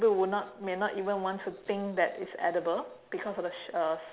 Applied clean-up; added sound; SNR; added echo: none; none; none; none.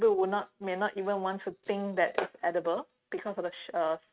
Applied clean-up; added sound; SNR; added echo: neural mask model RNNoise.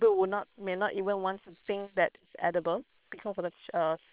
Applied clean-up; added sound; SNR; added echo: neural separator model SepFormer WHAM!.